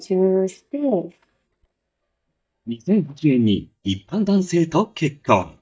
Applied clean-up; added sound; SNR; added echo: neural mask model DeepFilterNet 3.